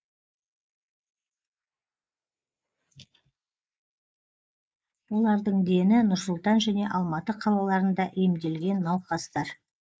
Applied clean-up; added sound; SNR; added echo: neural mask model Resemble Enhance denoiser.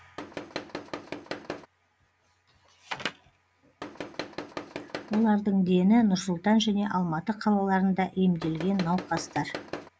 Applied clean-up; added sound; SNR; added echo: none; Tools; 10 dB; none.